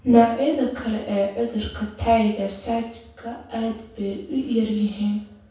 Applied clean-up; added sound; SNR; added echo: none; none; none; reverberation time 0.6 s.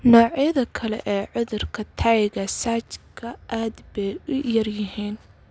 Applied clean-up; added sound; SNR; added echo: none; none; none; none.